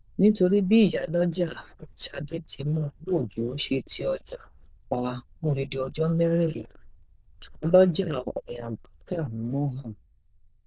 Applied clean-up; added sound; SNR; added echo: neural diffusion model UNIVERSE++.